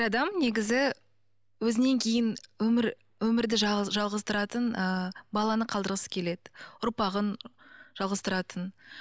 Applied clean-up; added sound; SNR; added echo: none; none; none; none.